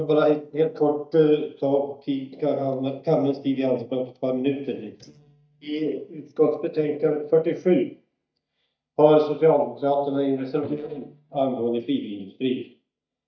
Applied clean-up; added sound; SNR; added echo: neural mask model DeepFilterNet 3.